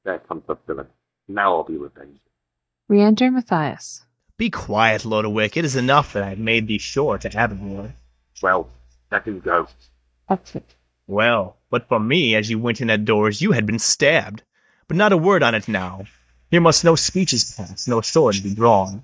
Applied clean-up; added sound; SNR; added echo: neural mask model DeepFilterNet 3.